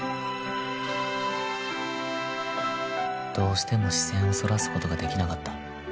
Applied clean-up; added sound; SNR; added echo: none; Trumpet; 10 dB; none.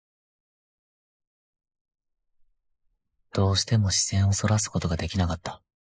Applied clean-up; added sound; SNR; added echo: neural mask model Resemble Enhance denoiser.